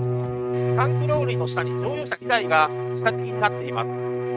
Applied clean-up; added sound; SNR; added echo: neural mask model RNNoise.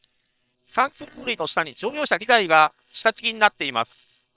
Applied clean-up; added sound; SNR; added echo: neural separator model SepFormer WHAM!.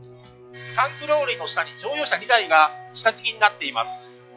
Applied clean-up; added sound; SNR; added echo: classical method log-MMSE.